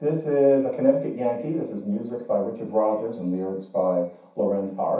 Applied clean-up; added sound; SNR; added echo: none; none; none; reverberation time 0.7 s.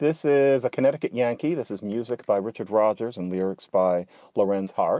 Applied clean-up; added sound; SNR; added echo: none; none; none; none.